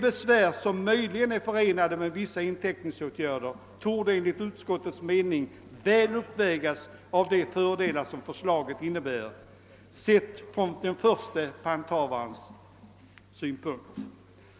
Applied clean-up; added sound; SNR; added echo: none; none; none; none.